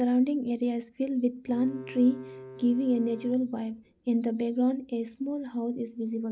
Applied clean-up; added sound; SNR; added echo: none; Bowed string instrument; 17 dB; none.